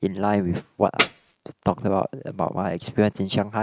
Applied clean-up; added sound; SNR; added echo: neural mask model RNNoise.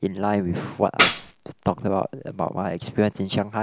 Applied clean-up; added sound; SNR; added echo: none; Tambourine; 1 dB; none.